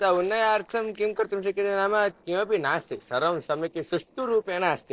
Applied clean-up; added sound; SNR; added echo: neural separator model SepFormer DNS4.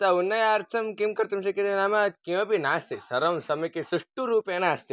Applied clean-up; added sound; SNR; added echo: none; none; none; none.